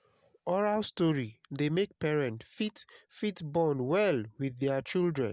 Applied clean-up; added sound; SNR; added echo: none; none; none; none.